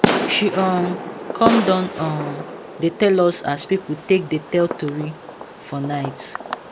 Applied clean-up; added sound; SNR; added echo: none; Fireworks; 5 dB; none.